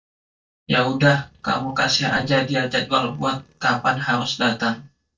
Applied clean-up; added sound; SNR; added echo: neural mask model DeepFilterNet 3.